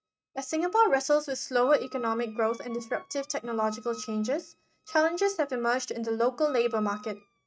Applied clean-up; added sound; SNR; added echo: neural mask model RNNoise.